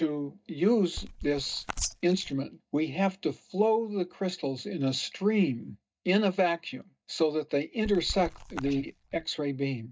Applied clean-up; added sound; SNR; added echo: neural mask model DeepFilterNet 3.